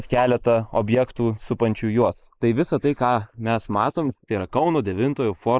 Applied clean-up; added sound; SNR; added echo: neural mask model Resemble Enhance denoiser.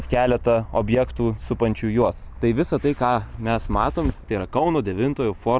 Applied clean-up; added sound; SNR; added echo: none; none; none; none.